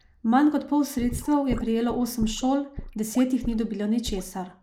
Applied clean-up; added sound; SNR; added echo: neural mask model Resemble Enhance denoiser.